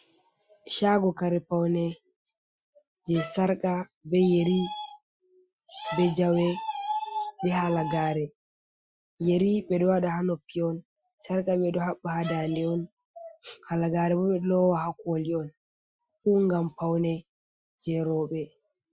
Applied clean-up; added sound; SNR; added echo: classical method Wiener filter.